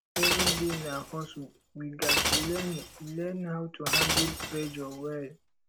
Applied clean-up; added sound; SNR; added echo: none; Shatter; -3 dB; none.